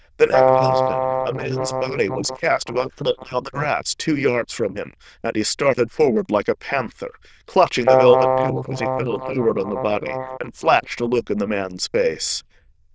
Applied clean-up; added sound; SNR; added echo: neural diffusion model UNIVERSE++.